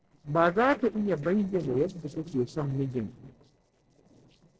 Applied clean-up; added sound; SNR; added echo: neural separator model SepFormer DNS4.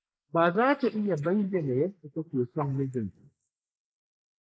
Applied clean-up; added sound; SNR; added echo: neural mask model Resemble Enhance denoiser.